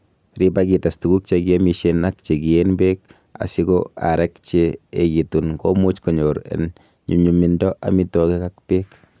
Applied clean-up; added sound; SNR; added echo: none; none; none; none.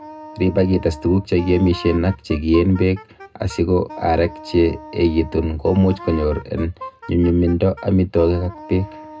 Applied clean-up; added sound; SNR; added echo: none; Wind instrument, woodwind instrument; 18 dB; reverberation time 0.2 s.